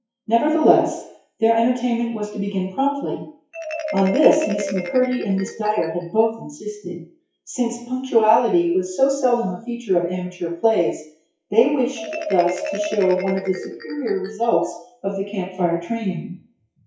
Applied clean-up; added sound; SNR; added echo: classical method WPE with log-MMSE.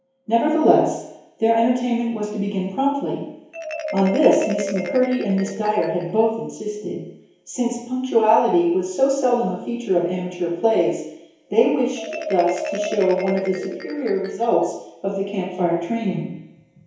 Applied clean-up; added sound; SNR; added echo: none; Marimba, xylophone; 13 dB; reverberation time 1.0 s.